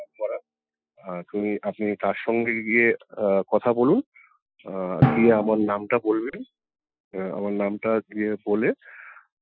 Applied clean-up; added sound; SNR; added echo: classical method Wiener filter.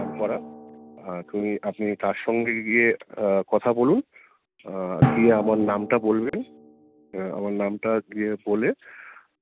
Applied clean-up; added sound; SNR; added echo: none; Drum; 8 dB; none.